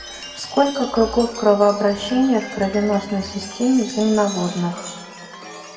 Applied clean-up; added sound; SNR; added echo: none; Chime; 15 dB; reverberation time 1.7 s.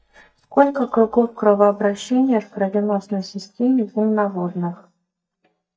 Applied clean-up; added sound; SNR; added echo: neural mask model DeepFilterNet 3.